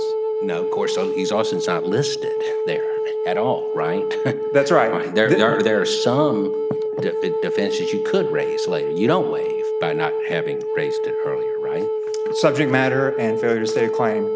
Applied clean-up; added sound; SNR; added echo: none; Wind instrument, woodwind instrument; -1 dB; none.